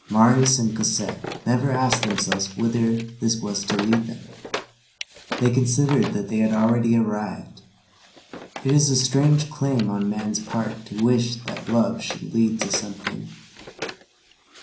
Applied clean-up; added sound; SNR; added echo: none; Wood; 12 dB; reverberation time 0.6 s.